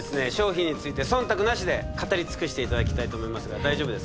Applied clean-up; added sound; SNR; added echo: none; Thunder / Rain; 7 dB; none.